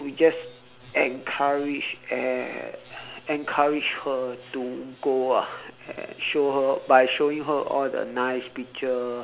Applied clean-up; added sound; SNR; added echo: none; none; none; none.